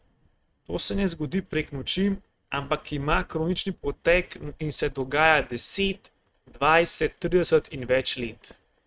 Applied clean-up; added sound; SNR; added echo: neural mask model RNNoise.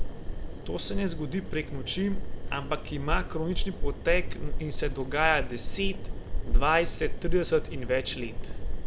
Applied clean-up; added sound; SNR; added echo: none; Fire; -3 dB; none.